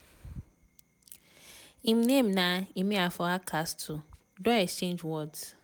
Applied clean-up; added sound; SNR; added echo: none; none; none; none.